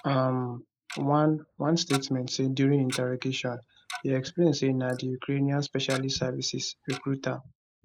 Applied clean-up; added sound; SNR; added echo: neural mask model Resemble Enhance denoiser.